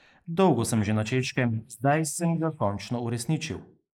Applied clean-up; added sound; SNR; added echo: neural mask model Resemble Enhance denoiser.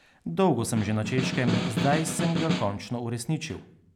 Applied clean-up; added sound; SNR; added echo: none; Snare drum; 1 dB; none.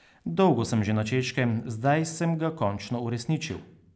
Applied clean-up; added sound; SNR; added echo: none; none; none; none.